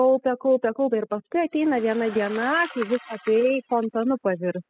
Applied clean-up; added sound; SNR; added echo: classical method spectral subtraction.